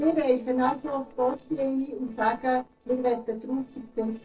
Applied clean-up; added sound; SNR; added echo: neural separator model SepFormer DNS4.